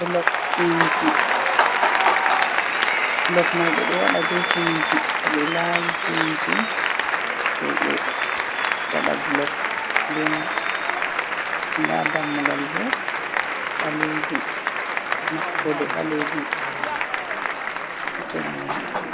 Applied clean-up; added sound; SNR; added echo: none; Applause; -5 dB; none.